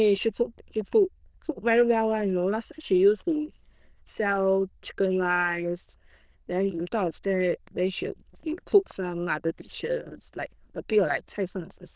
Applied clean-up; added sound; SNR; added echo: neural diffusion model UNIVERSE++.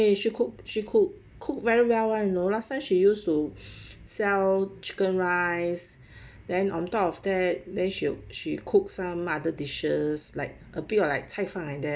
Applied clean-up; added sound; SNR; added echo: none; none; none; none.